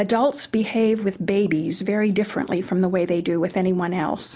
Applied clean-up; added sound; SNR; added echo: none; none; none; none.